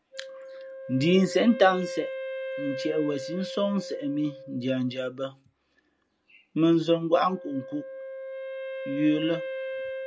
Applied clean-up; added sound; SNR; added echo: none; Wind instrument, woodwind instrument; 10 dB; none.